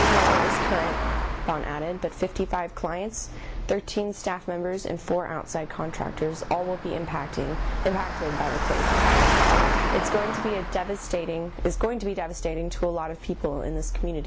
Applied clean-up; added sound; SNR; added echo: none; Engine; 1 dB; none.